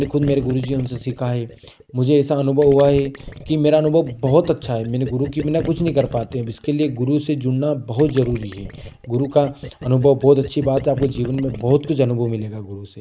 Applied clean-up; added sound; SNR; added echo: none; Gurgling; 16 dB; none.